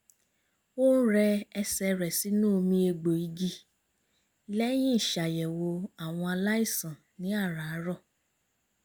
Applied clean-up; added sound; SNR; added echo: none; none; none; none.